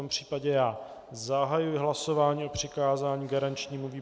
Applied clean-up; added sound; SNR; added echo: none; none; none; none.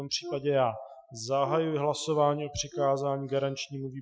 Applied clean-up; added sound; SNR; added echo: classical method Wiener filter.